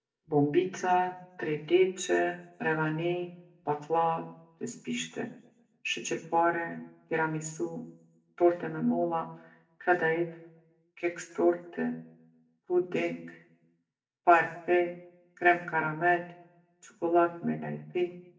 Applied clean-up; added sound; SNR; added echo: none; none; none; reverberation time 0.5 s.